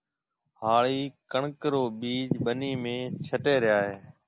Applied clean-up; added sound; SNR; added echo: none; none; none; none.